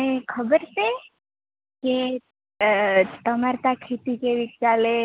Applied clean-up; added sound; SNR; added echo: none; none; none; none.